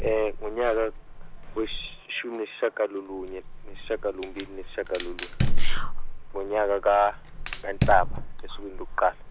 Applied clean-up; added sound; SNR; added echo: none; Fire; -2 dB; none.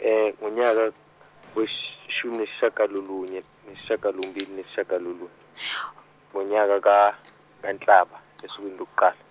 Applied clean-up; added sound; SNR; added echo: none; none; none; none.